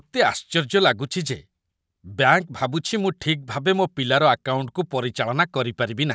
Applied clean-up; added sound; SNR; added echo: none; none; none; none.